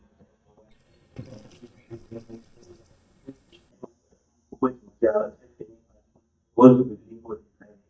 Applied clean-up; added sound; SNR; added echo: neural mask model DeepFilterNet 3.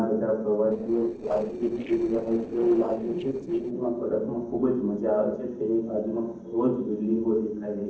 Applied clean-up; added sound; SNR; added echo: neural separator model SepFormer DNS4.